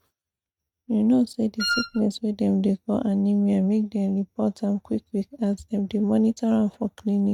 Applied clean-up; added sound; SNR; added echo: neural mask model RNNoise.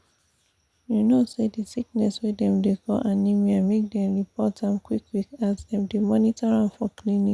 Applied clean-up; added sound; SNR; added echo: none; none; none; none.